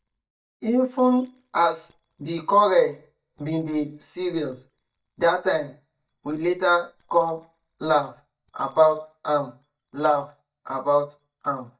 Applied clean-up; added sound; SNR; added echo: neural mask model DeepFilterNet 3.